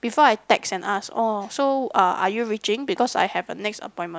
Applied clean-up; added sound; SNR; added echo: none; none; none; none.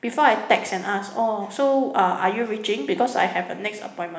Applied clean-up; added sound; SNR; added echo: none; none; none; reverberation time 1.1 s.